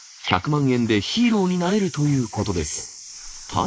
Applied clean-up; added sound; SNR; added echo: neural mask model Resemble Enhance denoiser.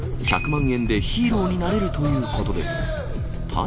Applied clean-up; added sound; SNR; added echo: none; Bicycle bell; 11 dB; none.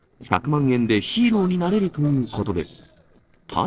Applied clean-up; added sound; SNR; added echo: neural separator model SepFormer DNS4.